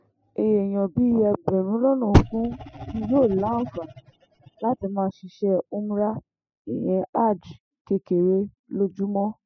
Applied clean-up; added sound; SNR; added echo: classical method spectral subtraction.